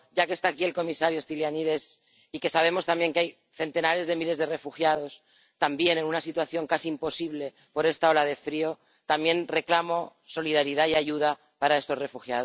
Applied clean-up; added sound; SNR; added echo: none; none; none; none.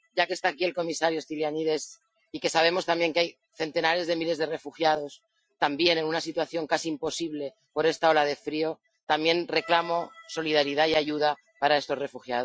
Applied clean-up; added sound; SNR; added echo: classical method Wiener filter.